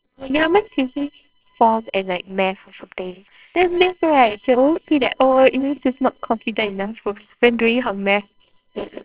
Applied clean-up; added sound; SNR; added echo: neural separator model SepFormer WHAMR!.